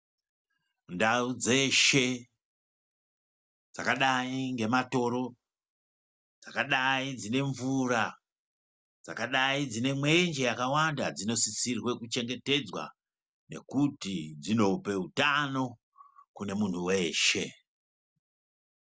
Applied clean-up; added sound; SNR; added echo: none; none; none; none.